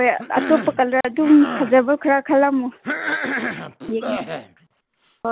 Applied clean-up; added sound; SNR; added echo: none; Cough; 10 dB; none.